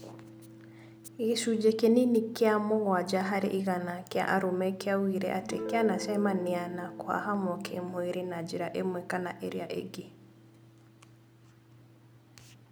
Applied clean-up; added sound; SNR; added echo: none; Guitar; 16 dB; none.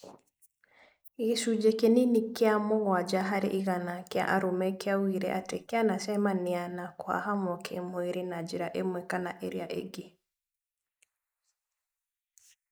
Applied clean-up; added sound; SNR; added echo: neural mask model Resemble Enhance denoiser.